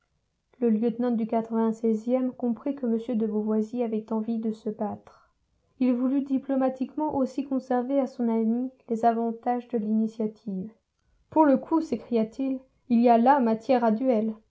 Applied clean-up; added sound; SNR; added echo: none; none; none; none.